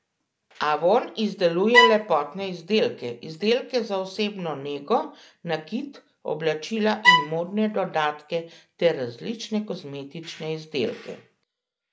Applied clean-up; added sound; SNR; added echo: none; Bowed string instrument; -4 dB; none.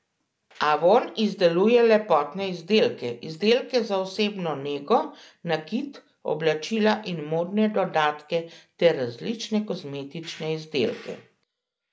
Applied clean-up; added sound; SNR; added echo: none; none; none; none.